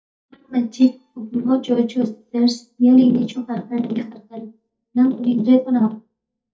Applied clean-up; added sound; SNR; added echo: neural mask model DeepFilterNet 3.